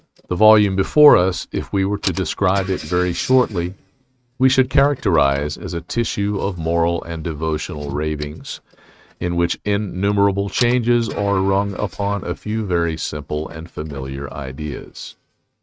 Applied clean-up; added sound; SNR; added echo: neural mask model RNNoise.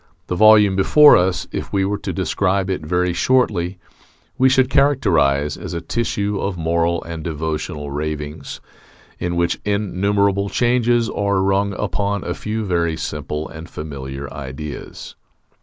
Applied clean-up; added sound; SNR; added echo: none; none; none; none.